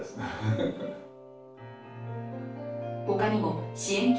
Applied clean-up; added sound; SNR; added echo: none; Wind instrument, woodwind instrument; 19 dB; reverberation time 0.3 s.